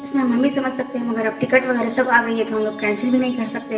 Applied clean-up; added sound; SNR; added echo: none; Bowed string instrument; 15 dB; reverberation time 0.7 s.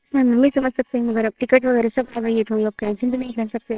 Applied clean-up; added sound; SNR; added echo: neural separator model SepFormer WHAMR!.